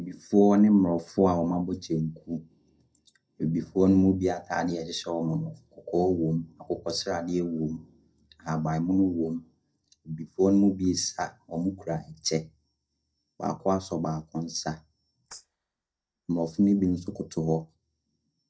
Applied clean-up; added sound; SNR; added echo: neural mask model DeepFilterNet 3.